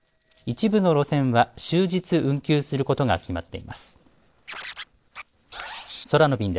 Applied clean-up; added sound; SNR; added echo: neural separator model SepFormer DNS4.